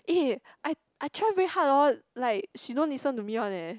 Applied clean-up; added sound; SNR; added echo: none; none; none; none.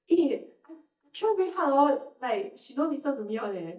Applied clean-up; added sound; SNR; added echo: neural mask model DeepFilterNet 3.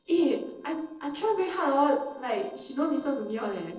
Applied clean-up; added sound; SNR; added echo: neural separator model SepFormer DNS4.